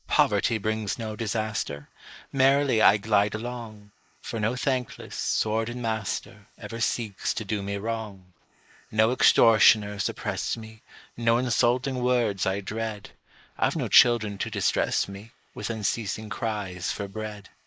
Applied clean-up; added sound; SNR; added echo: neural mask model Resemble Enhance denoiser.